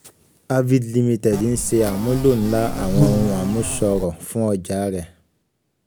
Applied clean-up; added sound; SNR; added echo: none; Insect; 4 dB; none.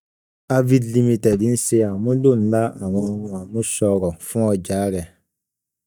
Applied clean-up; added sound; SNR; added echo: neural mask model DeepFilterNet 3.